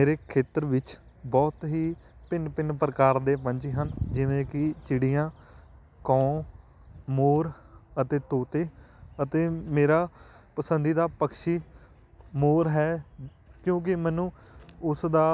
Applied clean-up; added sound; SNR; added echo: none; none; none; none.